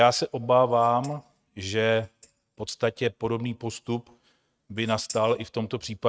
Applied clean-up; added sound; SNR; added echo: neural mask model RNNoise.